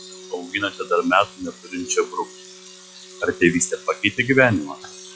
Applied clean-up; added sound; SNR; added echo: classical method log-MMSE.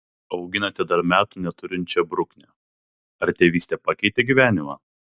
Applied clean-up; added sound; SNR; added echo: none; none; none; none.